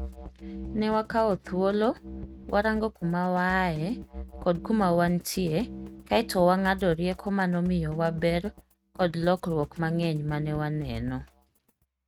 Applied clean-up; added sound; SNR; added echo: neural mask model RNNoise.